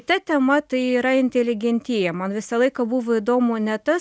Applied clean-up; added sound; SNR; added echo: none; none; none; none.